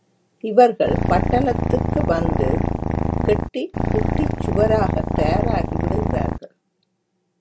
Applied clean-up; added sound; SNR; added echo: none; Purr; -2 dB; none.